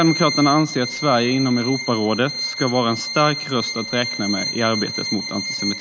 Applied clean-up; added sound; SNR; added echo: none; Bowed string instrument; 7 dB; none.